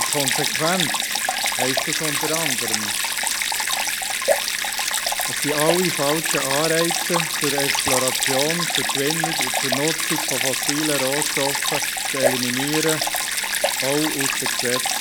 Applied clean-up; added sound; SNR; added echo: none; Stream; -4 dB; none.